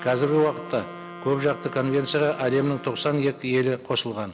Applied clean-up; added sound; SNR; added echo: none; Wind instrument, woodwind instrument; 16 dB; none.